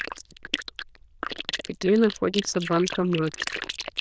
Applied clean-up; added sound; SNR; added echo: neural diffusion model UNIVERSE++.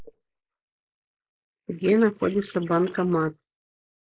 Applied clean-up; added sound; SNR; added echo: neural mask model Resemble Enhance denoiser.